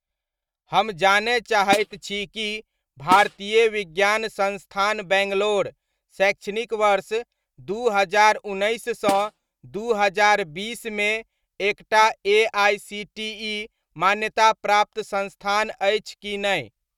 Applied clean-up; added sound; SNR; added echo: neural mask model RNNoise.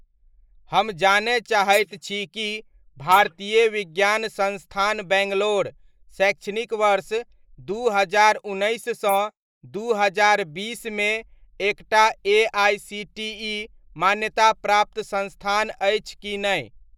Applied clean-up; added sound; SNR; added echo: neural mask model Resemble Enhance denoiser.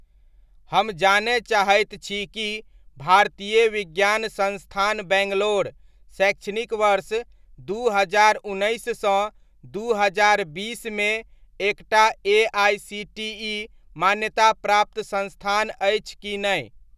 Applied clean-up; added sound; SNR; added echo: none; none; none; none.